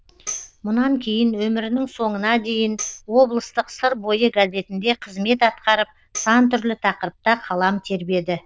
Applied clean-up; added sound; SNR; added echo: neural diffusion model UNIVERSE++.